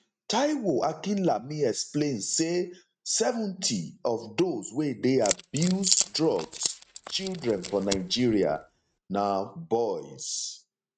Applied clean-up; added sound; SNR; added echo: neural mask model RNNoise.